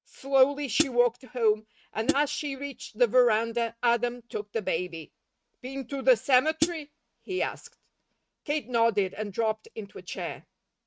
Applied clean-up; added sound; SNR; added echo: neural mask model RNNoise.